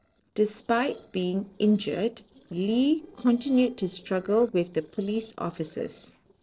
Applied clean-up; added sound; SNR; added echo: neural separator model SepFormer DNS4.